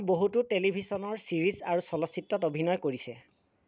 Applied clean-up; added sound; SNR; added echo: none; none; none; none.